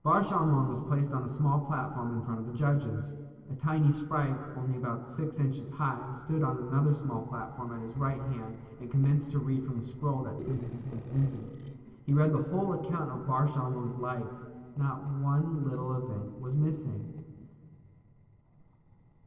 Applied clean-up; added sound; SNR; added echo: neural separator model SepFormer DNS4.